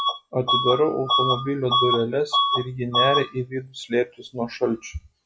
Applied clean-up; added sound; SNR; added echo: classical method log-MMSE.